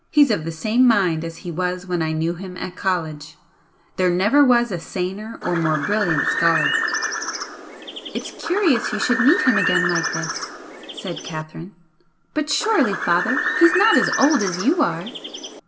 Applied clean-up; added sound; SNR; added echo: none; Bird; 3 dB; reverberation time 0.5 s.